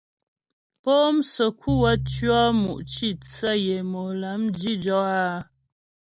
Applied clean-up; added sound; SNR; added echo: none; Piano; 9 dB; none.